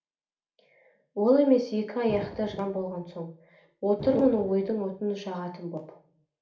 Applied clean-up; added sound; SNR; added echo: none; Explosion; 16 dB; reverberation time 0.4 s.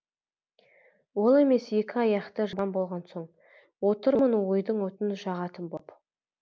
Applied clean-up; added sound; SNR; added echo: none; none; none; none.